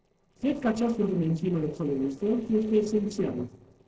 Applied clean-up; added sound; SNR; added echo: neural separator model SepFormer DNS4.